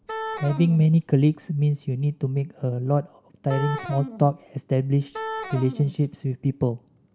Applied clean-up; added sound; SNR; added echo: none; Wind instrument, woodwind instrument; 11 dB; none.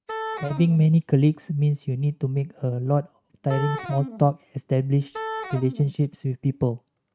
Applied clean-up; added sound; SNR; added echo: neural mask model RNNoise.